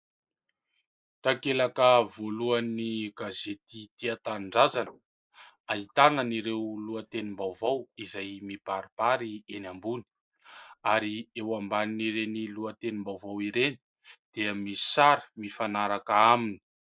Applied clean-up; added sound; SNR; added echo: neural mask model Resemble Enhance denoiser.